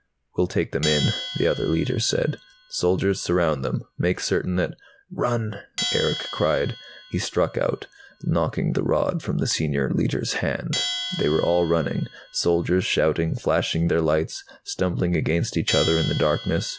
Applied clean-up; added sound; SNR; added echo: none; Bell; 12 dB; none.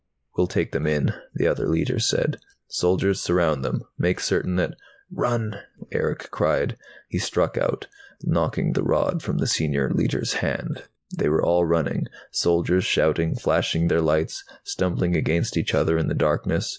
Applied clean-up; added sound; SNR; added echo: neural mask model Resemble Enhance denoiser.